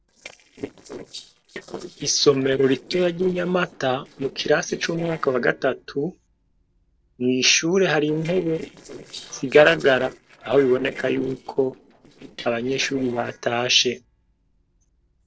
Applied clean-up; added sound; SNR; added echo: neural separator model SepFormer DNS4.